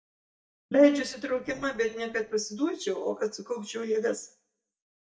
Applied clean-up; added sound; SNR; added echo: neural mask model DeepFilterNet 3.